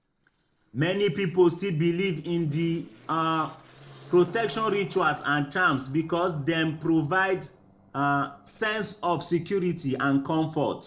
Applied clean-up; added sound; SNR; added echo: neural separator model SepFormer DNS4.